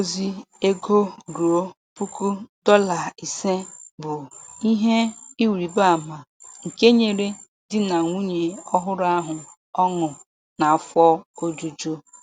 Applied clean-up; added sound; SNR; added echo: none; none; none; none.